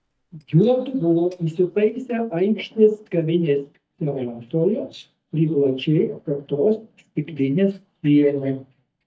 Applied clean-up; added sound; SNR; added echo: neural mask model DeepFilterNet 3.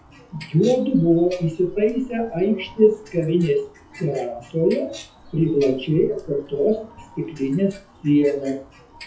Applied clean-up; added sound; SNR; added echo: classical method WPE with log-MMSE.